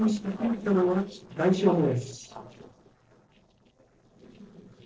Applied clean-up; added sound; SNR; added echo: neural separator model SepFormer DNS4.